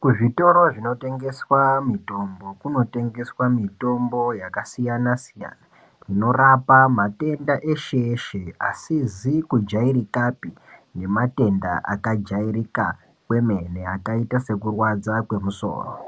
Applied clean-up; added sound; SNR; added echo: none; none; none; none.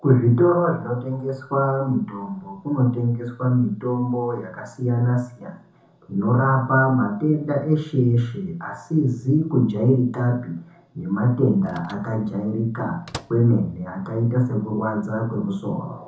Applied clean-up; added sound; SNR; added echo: none; Microwave oven; 20 dB; reverberation time 0.5 s.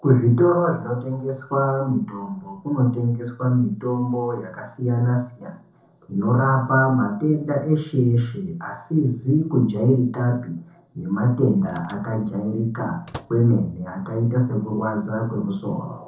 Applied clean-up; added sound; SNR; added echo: neural separator model SepFormer DNS4.